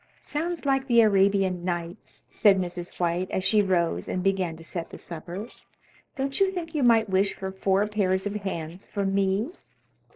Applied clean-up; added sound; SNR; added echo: neural separator model SepFormer DNS4.